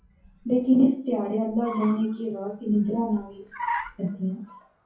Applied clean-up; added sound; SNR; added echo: classical method WPE with log-MMSE.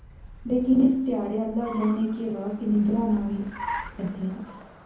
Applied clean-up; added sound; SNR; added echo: none; Car; 14 dB; reverberation time 0.7 s.